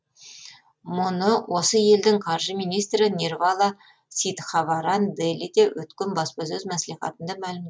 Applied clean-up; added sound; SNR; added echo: none; none; none; none.